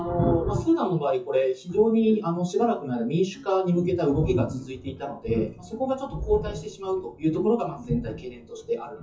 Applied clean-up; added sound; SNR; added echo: classical method WPE with log-MMSE.